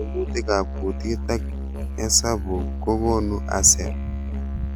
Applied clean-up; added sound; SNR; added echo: none; Musical instrument; 3 dB; none.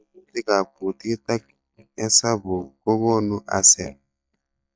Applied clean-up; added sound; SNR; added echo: neural mask model DeepFilterNet 3.